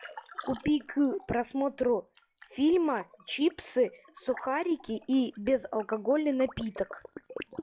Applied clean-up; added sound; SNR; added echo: classical method log-MMSE.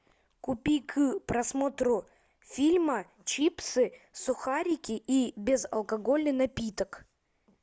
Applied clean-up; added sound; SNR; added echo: none; none; none; none.